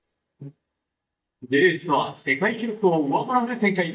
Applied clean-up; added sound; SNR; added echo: neural mask model DeepFilterNet 3.